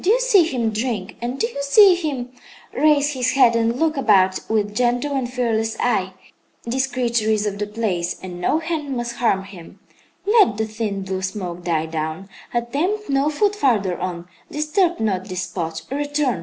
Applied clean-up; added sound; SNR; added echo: none; none; none; none.